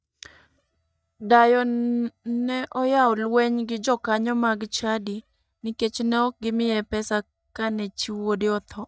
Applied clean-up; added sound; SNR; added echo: neural mask model DeepFilterNet 3.